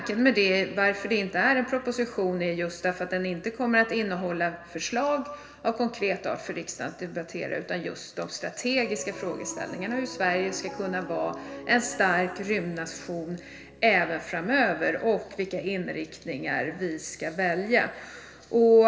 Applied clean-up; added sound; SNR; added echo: none; Piano; 19 dB; reverberation time 1.4 s.